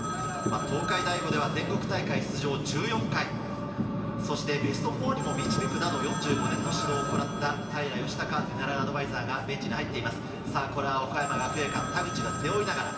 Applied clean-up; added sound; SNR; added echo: none; Telephone; 10 dB; reverberation time 2.4 s.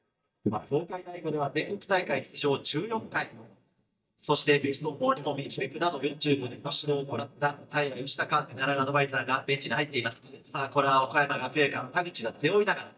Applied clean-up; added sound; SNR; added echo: neural mask model DeepFilterNet 3.